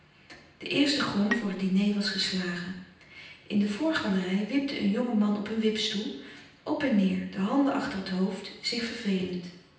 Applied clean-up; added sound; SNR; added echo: none; Bowed string instrument; 12 dB; reverberation time 0.9 s.